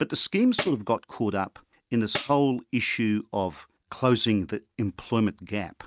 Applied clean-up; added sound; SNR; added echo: neural mask model RNNoise.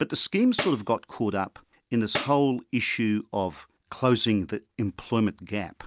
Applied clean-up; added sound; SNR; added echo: none; Tambourine; 12 dB; none.